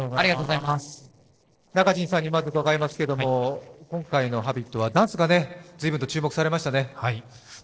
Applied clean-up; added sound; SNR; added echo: neural separator model SepFormer DNS4.